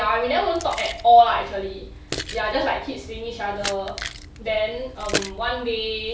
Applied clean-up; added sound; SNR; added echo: none; Keys jangling; 12 dB; none.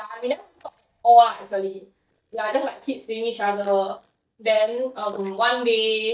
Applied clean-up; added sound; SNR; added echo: neural mask model DeepFilterNet 3.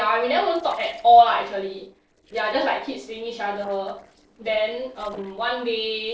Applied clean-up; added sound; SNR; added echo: neural separator model SepFormer DNS4.